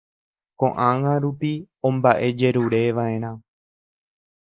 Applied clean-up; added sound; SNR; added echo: neural mask model Resemble Enhance denoiser.